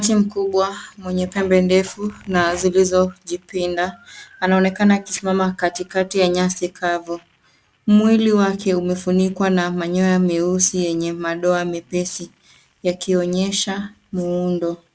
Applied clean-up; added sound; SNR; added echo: none; Zipper (clothing); 20 dB; none.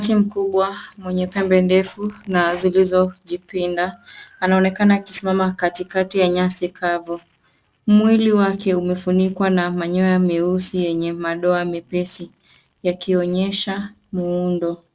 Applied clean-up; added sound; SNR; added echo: neural separator model SepFormer DNS4.